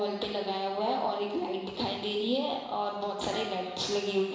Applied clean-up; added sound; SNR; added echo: none; Dishes, pots, and pans; 19 dB; reverberation time 1.0 s.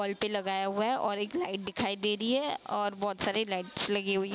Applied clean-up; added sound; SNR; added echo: none; none; none; none.